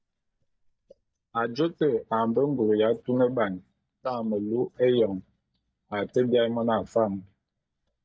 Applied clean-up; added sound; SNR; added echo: neural mask model DeepFilterNet 3.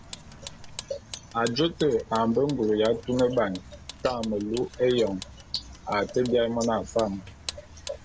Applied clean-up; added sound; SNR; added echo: none; Vehicle; 16 dB; none.